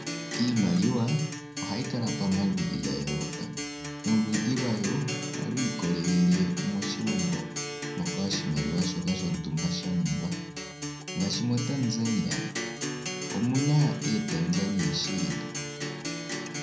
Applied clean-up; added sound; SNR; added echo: none; Acoustic guitar; 6 dB; reverberation time 0.6 s.